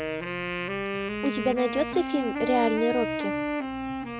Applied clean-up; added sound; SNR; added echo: none; Wind instrument, woodwind instrument; 2 dB; none.